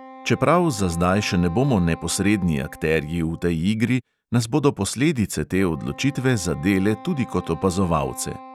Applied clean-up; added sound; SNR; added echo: none; Wind instrument, woodwind instrument; 20 dB; none.